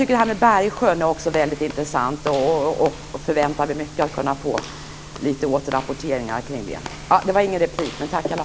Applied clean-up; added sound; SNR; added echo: none; Walk, footsteps / Slam; 17 dB; none.